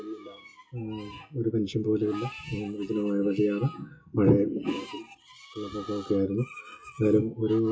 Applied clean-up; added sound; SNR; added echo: classical method WPE with log-MMSE.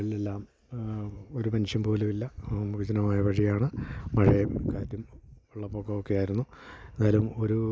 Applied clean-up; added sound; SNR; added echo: none; none; none; none.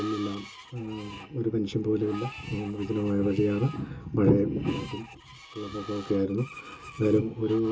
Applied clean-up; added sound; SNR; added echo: none; Screech; 17 dB; reverberation time 0.2 s.